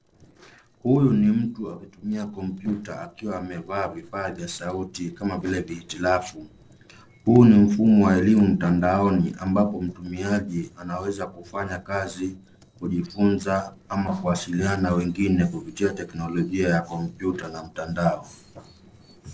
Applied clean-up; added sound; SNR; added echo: neural separator model SepFormer DNS4.